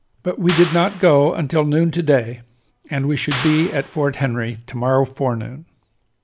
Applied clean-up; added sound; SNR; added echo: none; Clapping; 15 dB; none.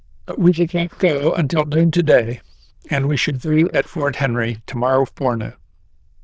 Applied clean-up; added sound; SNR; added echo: neural diffusion model UNIVERSE++.